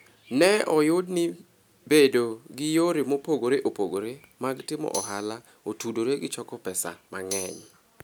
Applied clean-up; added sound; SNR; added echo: none; Tambourine; 11 dB; none.